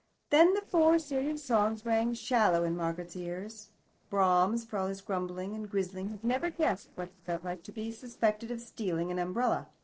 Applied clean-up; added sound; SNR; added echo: neural separator model SepFormer DNS4.